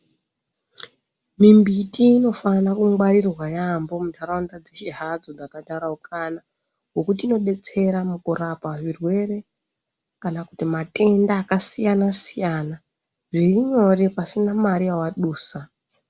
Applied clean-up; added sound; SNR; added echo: none; none; none; none.